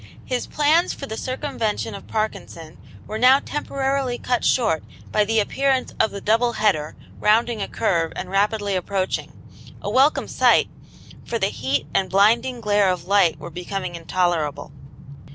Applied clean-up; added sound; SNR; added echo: none; Train; 17 dB; none.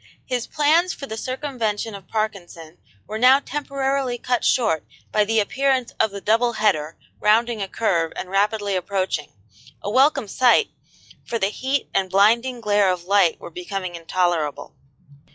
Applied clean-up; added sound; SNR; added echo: classical method log-MMSE.